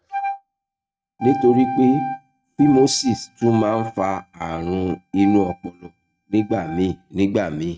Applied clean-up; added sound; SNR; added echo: neural mask model RNNoise.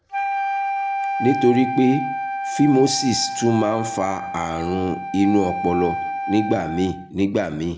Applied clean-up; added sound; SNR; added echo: none; Wind instrument, woodwind instrument; 5 dB; none.